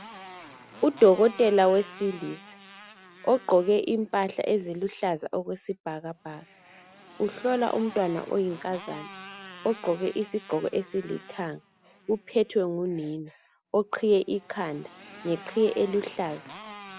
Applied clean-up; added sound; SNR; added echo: none; Motorcycle; 20 dB; none.